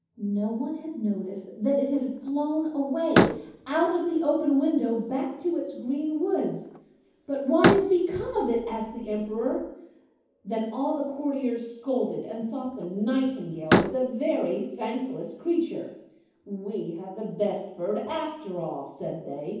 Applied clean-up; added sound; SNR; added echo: none; Slam; 2 dB; reverberation time 0.9 s.